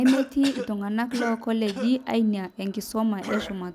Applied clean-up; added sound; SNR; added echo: none; Cough; 12 dB; none.